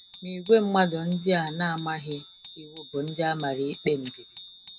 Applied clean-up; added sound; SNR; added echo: none; Bicycle bell; 19 dB; none.